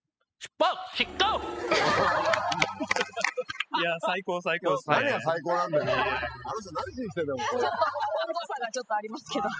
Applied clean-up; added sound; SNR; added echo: classical method spectral subtraction.